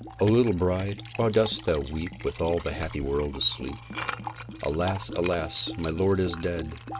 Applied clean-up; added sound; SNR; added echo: none; Liquid; 11 dB; none.